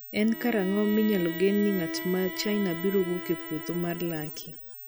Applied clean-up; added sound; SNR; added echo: none; Bowed string instrument; 11 dB; none.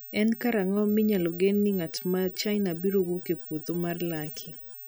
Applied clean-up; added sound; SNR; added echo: none; none; none; none.